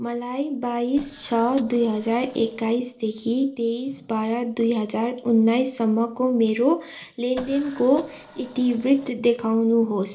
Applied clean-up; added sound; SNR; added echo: neural separator model SepFormer DNS4.